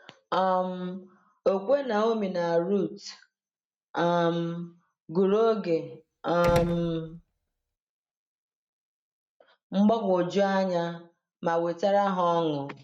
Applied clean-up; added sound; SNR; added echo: neural mask model RNNoise.